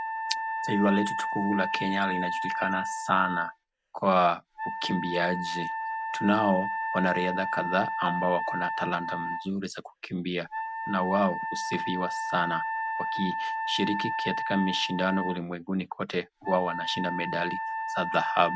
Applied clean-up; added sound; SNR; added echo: none; Wind instrument, woodwind instrument; 3 dB; none.